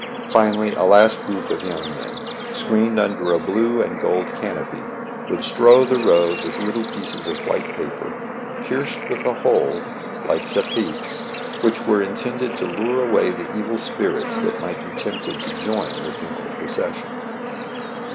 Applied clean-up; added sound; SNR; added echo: none; Bird / Insect / Frog; 6 dB; none.